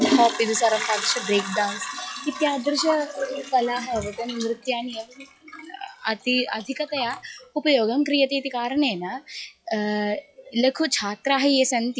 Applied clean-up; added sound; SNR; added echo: classical method log-MMSE.